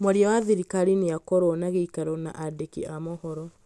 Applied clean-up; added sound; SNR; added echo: none; none; none; none.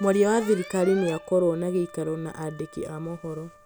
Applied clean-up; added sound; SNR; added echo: none; Wind instrument, woodwind instrument + Alarm; 18 dB; none.